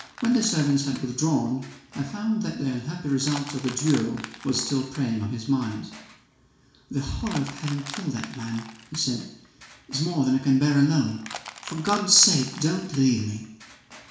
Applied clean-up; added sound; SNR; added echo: none; Crushing; 17 dB; reverberation time 0.7 s.